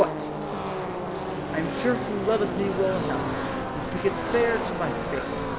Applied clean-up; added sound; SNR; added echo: none; Car passing by / Race car, auto racing; 1 dB; none.